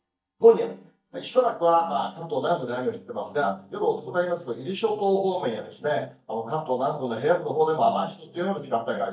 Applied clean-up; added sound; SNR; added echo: neural mask model DeepFilterNet 3.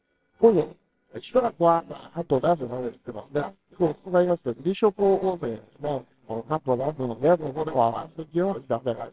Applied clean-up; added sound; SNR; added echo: neural separator model SepFormer WHAMR!.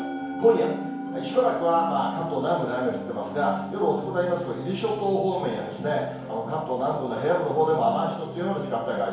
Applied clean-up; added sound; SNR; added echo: none; Musical instrument; 13 dB; reverberation time 1.0 s.